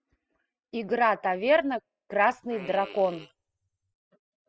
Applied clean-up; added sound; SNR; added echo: classical method spectral subtraction.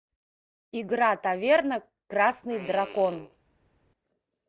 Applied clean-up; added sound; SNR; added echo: neural mask model DeepFilterNet 3.